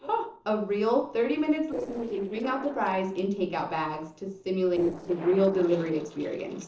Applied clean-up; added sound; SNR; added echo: neural separator model SepFormer DNS4.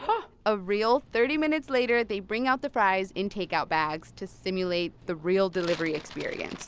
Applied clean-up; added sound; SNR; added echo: none; none; none; none.